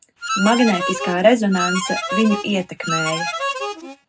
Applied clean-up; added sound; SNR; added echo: none; Harmonica; 5 dB; reverberation time 0.3 s.